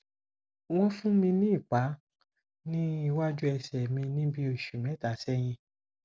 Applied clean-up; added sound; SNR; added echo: none; none; none; none.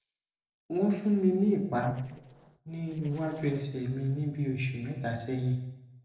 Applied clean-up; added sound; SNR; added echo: neural separator model SepFormer DNS4.